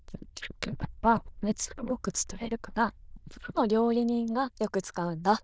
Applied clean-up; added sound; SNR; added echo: neural diffusion model UNIVERSE++.